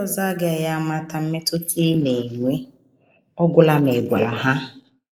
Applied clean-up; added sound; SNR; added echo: neural mask model Resemble Enhance denoiser.